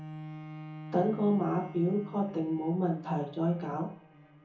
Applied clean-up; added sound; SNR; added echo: none; Bowed string instrument; 14 dB; reverberation time 0.6 s.